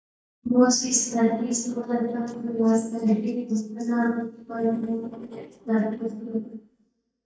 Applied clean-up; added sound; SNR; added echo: neural mask model DeepFilterNet 3.